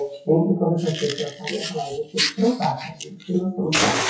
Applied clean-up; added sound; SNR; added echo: classical method WPE with log-MMSE.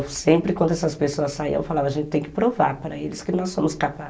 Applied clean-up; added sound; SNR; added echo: none; none; none; none.